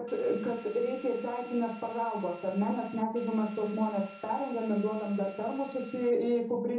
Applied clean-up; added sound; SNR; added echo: none; Drill; 20 dB; reverberation time 0.9 s.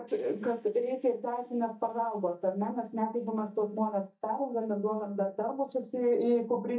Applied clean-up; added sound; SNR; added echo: neural mask model DeepFilterNet 3.